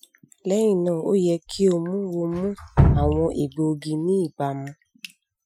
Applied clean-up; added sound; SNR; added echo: classical method Wiener filter.